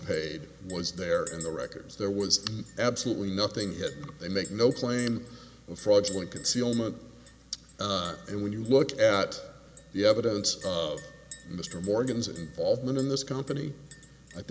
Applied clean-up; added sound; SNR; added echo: none; Chink, clink; 20 dB; none.